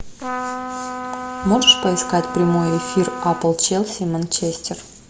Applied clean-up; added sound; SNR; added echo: none; Trumpet; 8 dB; none.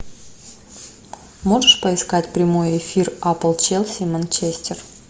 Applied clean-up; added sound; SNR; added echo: none; none; none; none.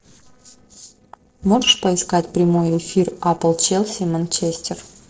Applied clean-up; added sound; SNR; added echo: neural separator model SepFormer DNS4.